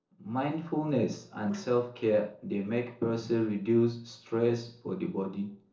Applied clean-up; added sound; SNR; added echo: neural separator model SepFormer DNS4.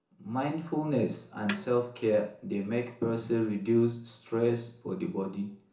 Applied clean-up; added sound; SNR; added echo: none; Snare drum; 15 dB; reverberation time 0.6 s.